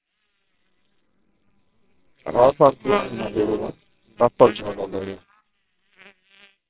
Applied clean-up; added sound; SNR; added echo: neural separator model SepFormer WHAMR!.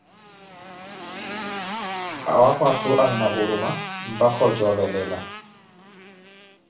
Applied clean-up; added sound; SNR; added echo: none; Motorcycle; 9 dB; reverberation time 0.3 s.